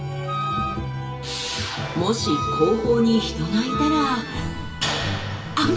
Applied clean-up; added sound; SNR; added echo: none; Wind instrument, woodwind instrument; 6 dB; reverberation time 2.4 s.